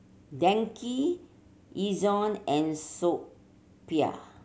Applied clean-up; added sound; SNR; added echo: none; none; none; none.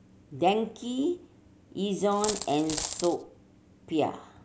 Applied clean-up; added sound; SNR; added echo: none; Coin (dropping); 6 dB; none.